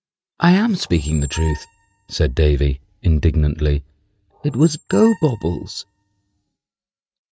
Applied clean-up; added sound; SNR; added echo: neural mask model RNNoise.